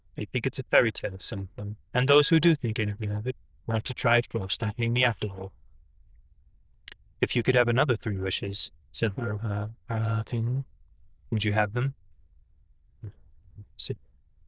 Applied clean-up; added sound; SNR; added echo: neural diffusion model UNIVERSE++.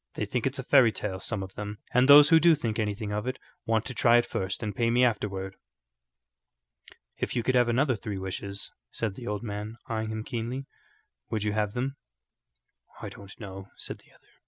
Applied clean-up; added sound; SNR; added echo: none; none; none; none.